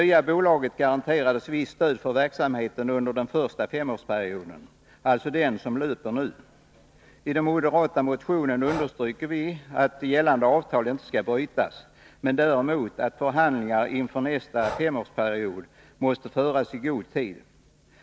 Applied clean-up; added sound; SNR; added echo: none; Breathing; 18 dB; none.